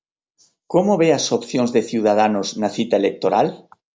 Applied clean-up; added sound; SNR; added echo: none; none; none; none.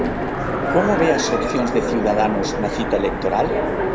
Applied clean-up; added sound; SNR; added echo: none; Train; 0 dB; none.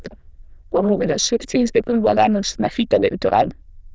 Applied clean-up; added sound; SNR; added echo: neural diffusion model UNIVERSE++.